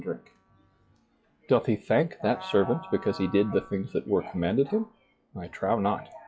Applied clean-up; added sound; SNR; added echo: classical method log-MMSE.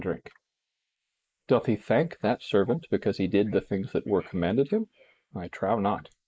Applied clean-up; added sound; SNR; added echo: neural mask model Resemble Enhance denoiser.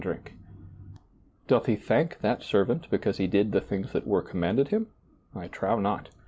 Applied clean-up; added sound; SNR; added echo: none; none; none; none.